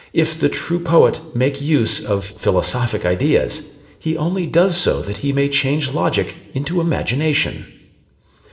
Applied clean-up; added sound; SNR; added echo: neural separator model SepFormer DNS4.